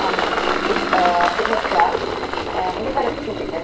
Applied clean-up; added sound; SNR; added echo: none; Engine; -1 dB; reverberation time 0.5 s.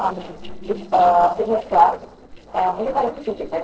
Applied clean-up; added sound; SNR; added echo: neural separator model SepFormer DNS4.